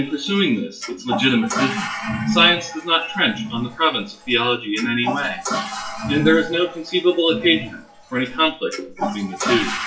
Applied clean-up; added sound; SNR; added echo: classical method WPE with log-MMSE.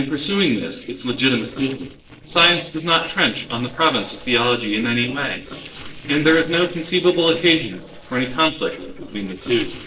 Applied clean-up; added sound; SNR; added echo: neural separator model SepFormer DNS4.